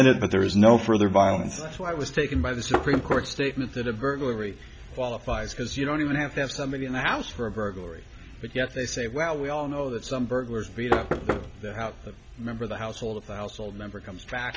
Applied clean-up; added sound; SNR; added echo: none; Knock; 4 dB; none.